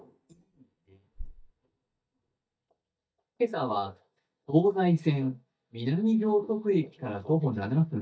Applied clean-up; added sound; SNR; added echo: neural mask model DeepFilterNet 3.